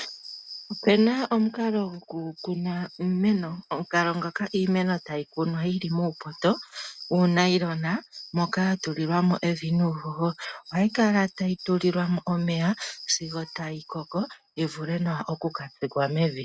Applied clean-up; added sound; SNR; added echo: neural mask model RNNoise.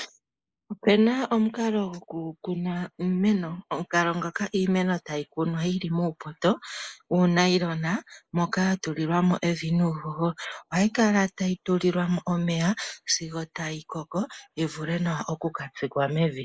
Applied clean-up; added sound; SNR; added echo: neural mask model Resemble Enhance denoiser.